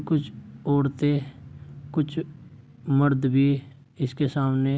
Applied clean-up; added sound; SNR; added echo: none; none; none; none.